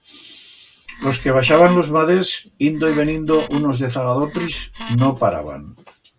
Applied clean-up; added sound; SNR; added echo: none; Wood; 14 dB; none.